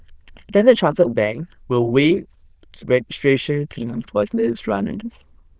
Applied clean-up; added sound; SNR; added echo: neural diffusion model UNIVERSE++.